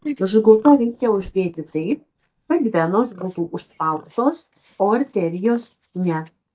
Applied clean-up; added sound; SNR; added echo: neural mask model DeepFilterNet 3.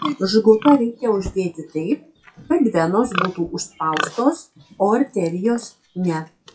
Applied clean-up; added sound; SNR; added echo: classical method WPE with log-MMSE.